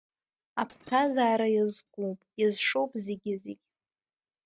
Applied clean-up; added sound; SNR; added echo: neural mask model RNNoise.